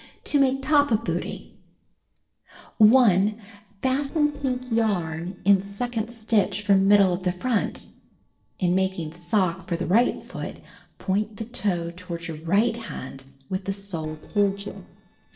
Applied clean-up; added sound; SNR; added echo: neural separator model SepFormer DNS4.